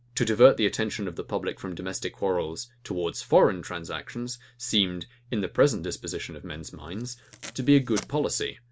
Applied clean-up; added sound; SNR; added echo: none; Packing tape, duct tape; 17 dB; none.